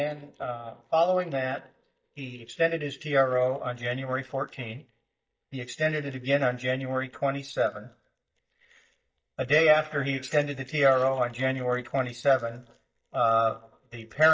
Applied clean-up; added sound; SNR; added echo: neural mask model DeepFilterNet 3.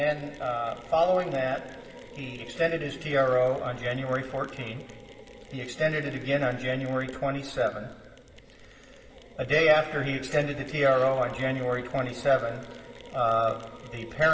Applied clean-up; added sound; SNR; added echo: none; Mechanisms; 19 dB; reverberation time 1.8 s.